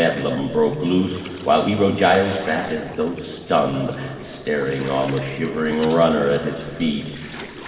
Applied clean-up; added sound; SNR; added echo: none; Gurgling; 16 dB; reverberation time 2.1 s.